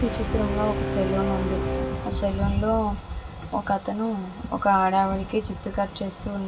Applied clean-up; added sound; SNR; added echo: none; Brass instrument; 6 dB; reverberation time 0.2 s.